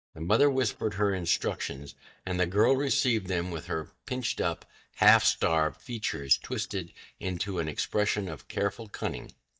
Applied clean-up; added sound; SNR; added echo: neural mask model DeepFilterNet 3.